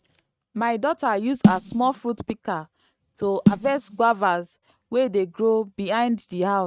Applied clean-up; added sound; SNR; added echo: neural mask model RNNoise.